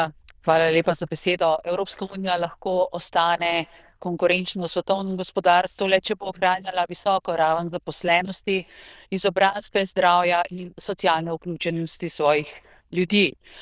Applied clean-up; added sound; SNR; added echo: neural diffusion model UNIVERSE++.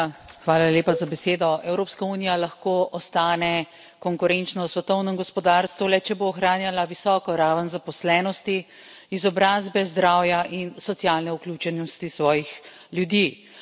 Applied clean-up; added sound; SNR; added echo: none; Cowbell; 11 dB; none.